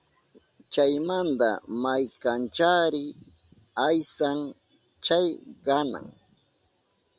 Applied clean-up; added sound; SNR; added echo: none; none; none; none.